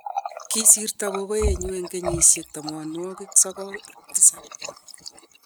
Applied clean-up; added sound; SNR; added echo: neural mask model RNNoise.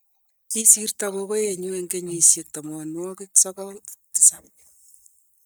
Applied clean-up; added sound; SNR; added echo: neural mask model DeepFilterNet 3.